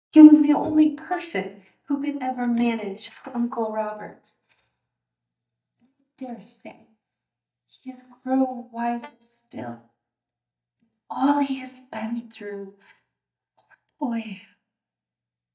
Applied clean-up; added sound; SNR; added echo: neural mask model DeepFilterNet 3.